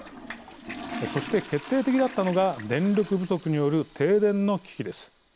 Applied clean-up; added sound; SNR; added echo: none; Toilet flush; 15 dB; none.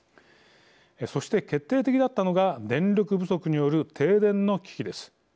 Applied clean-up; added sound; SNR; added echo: none; none; none; none.